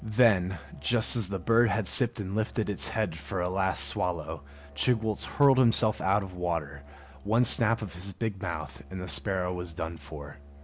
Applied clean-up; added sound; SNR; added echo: none; Musical instrument; 20 dB; none.